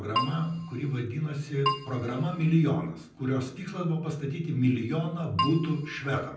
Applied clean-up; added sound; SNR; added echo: none; Keyboard (musical); 5 dB; reverberation time 0.6 s.